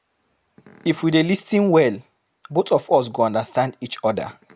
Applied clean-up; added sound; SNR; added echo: none; none; none; none.